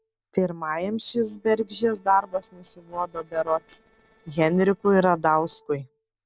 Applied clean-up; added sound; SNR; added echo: neural separator model SepFormer DNS4.